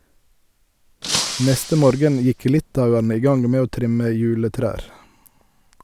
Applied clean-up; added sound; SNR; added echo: none; Shatter; 9 dB; none.